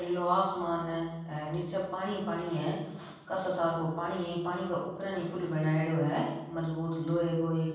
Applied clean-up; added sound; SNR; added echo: none; none; none; reverberation time 1.2 s.